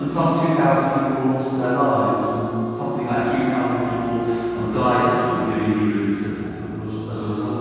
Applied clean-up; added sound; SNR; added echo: none; Wind instrument, woodwind instrument; 11 dB; reverberation time 2.2 s.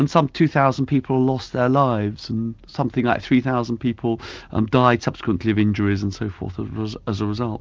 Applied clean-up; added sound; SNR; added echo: none; none; none; none.